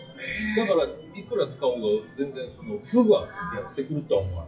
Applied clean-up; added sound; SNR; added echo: classical method WPE with log-MMSE.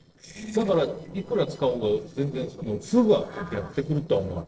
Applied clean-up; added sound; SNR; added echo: neural separator model SepFormer DNS4.